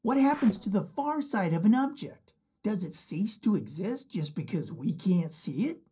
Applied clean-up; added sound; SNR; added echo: neural separator model SepFormer DNS4.